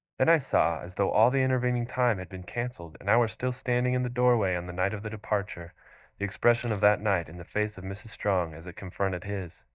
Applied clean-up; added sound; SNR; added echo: neural mask model DeepFilterNet 3.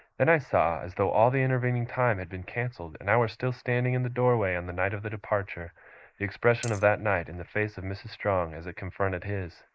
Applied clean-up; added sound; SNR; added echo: neural mask model Resemble Enhance denoiser.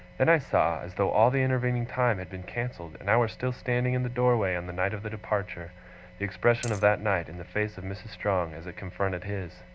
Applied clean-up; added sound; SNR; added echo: none; Coin (dropping); 14 dB; none.